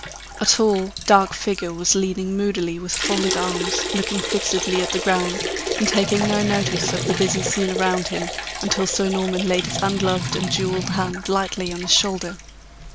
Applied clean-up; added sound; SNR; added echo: none; Strum + Liquid; 5 dB; none.